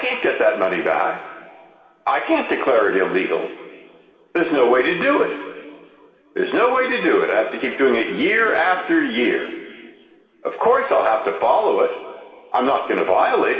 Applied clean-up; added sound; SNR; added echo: none; none; none; reverberation time 2.2 s.